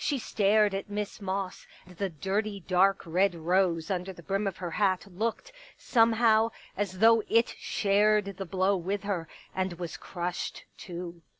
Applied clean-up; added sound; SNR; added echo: none; none; none; none.